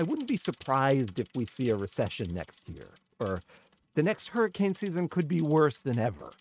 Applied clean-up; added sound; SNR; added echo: neural mask model RNNoise.